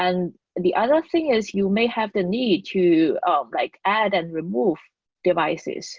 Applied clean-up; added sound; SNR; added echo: none; none; none; none.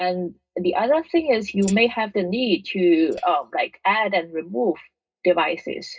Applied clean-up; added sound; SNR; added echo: neural mask model DeepFilterNet 3.